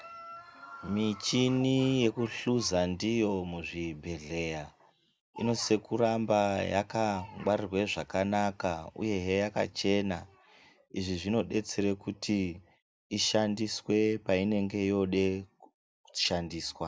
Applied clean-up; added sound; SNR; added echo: none; none; none; none.